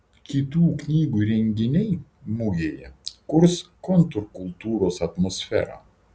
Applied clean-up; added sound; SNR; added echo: none; none; none; none.